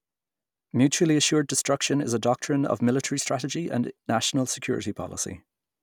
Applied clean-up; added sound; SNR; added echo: none; none; none; none.